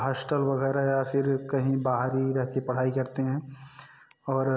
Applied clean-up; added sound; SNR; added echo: none; none; none; none.